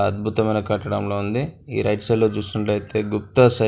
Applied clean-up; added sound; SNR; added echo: none; none; none; none.